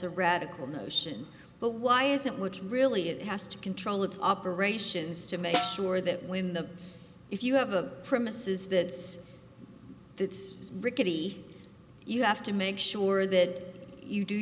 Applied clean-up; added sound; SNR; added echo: none; Snare drum; 3 dB; none.